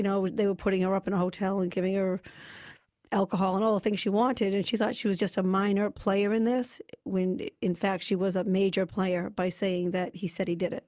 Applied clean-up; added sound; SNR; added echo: none; none; none; none.